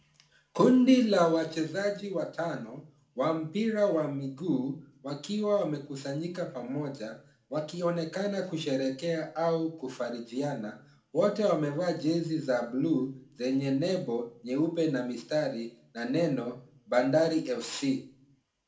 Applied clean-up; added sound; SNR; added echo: none; none; none; reverberation time 0.4 s.